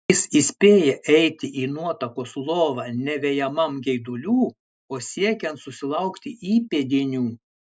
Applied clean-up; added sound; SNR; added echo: none; none; none; none.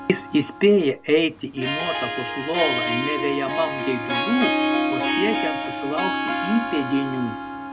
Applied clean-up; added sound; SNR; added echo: none; Harp; 2 dB; none.